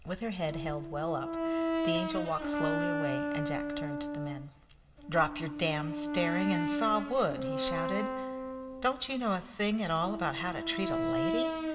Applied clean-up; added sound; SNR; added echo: none; Brass instrument; 1 dB; reverberation time 2.7 s.